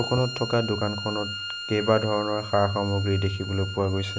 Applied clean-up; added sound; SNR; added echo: none; Bowed string instrument; 10 dB; none.